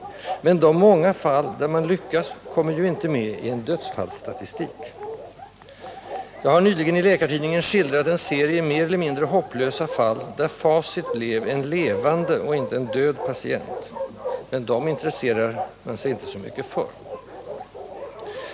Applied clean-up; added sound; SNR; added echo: none; Bark; 12 dB; none.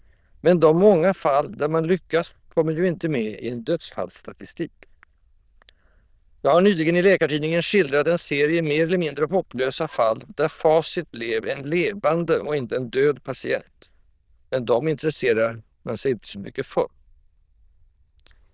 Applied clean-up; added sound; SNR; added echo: neural diffusion model UNIVERSE++.